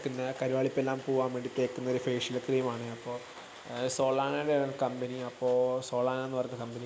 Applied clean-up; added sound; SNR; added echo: none; none; none; none.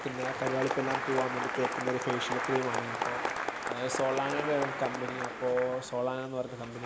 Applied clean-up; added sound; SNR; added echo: none; Applause; 2 dB; none.